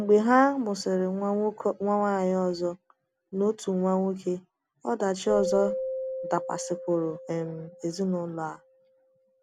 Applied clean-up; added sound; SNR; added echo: none; Keyboard (musical); 11 dB; none.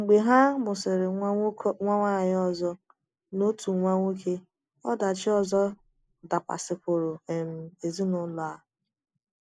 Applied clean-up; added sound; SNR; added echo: neural mask model Resemble Enhance denoiser.